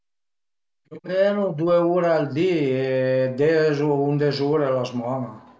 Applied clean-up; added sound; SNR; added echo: none; none; none; none.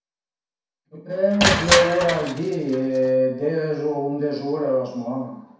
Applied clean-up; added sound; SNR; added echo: none; Crushing; 3 dB; reverberation time 0.6 s.